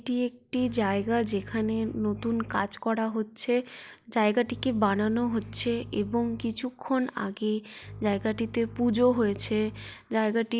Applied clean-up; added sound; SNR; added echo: none; Bowed string instrument; 16 dB; none.